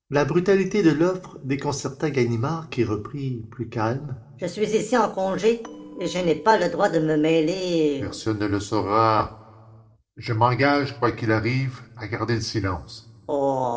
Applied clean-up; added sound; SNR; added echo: neural separator model SepFormer DNS4.